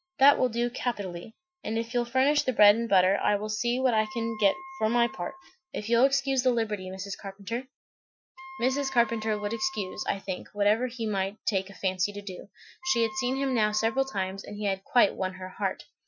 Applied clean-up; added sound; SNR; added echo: classical method Wiener filter.